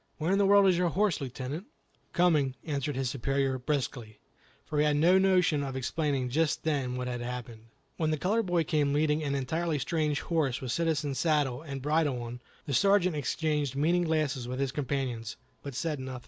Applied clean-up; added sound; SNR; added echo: none; none; none; none.